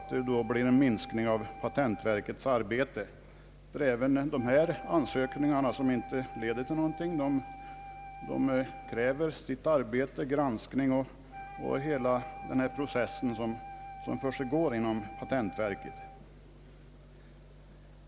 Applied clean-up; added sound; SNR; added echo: none; Wind instrument, woodwind instrument; 15 dB; none.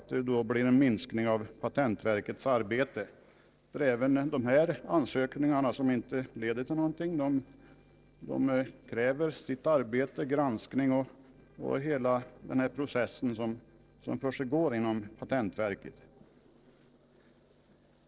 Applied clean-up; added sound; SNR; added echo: neural separator model SepFormer DNS4.